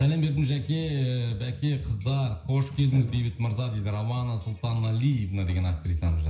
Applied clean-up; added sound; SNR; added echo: none; none; none; reverberation time 0.5 s.